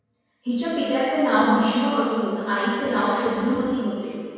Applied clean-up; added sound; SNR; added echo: none; none; none; reverberation time 1.9 s.